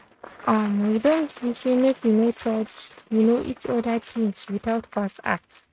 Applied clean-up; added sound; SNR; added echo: neural mask model RNNoise.